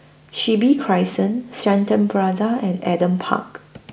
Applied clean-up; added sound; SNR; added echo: none; none; none; none.